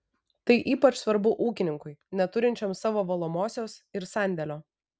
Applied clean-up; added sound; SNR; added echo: none; none; none; none.